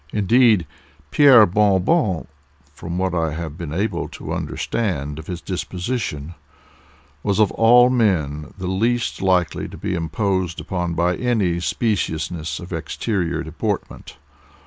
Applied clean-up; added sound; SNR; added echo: none; none; none; none.